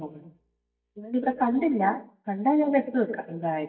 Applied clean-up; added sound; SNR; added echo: neural mask model DeepFilterNet 3.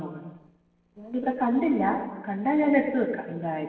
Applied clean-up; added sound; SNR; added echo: neural separator model SepFormer DNS4.